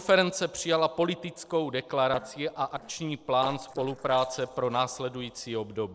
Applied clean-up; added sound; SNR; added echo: neural separator model SepFormer DNS4.